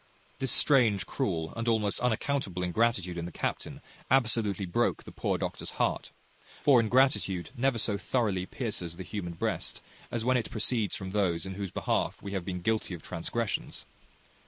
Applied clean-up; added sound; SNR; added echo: neural mask model Resemble Enhance denoiser.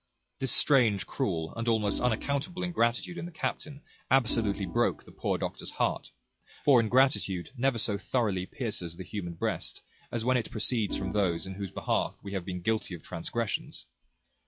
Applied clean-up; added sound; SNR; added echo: classical method log-MMSE.